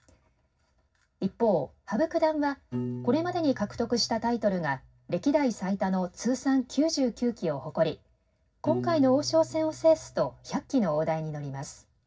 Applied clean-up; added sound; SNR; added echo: none; Piano; 15 dB; reverberation time 0.4 s.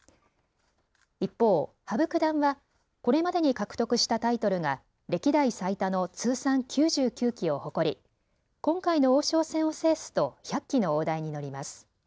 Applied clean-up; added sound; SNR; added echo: none; none; none; none.